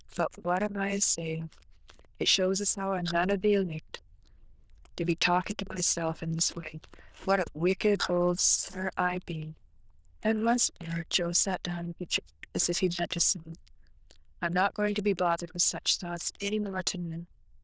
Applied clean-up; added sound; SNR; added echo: neural diffusion model UNIVERSE++.